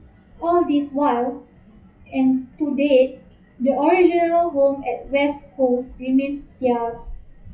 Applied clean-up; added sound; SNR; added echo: classical method WPE with log-MMSE.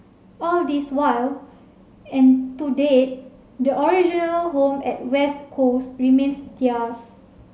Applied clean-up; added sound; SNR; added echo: none; none; none; none.